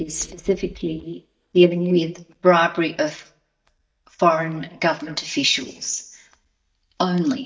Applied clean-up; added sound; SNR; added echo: neural mask model DeepFilterNet 3.